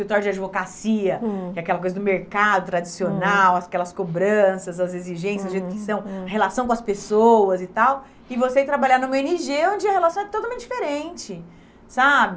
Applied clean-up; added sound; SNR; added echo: none; none; none; none.